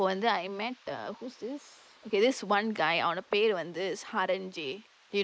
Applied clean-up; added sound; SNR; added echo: neural mask model Resemble Enhance denoiser.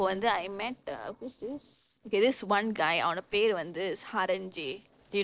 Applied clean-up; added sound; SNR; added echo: neural separator model SepFormer DNS4.